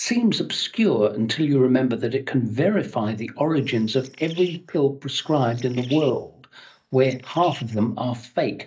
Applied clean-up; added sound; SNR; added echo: neural mask model DeepFilterNet 3.